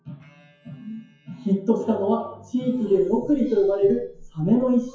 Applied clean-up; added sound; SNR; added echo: classical method WPE with log-MMSE.